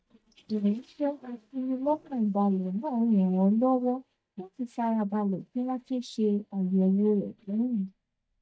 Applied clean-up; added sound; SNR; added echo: neural mask model DeepFilterNet 3.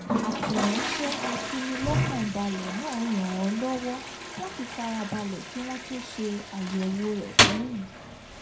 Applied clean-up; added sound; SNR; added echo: none; Toilet flush; -1 dB; reverberation time 0.2 s.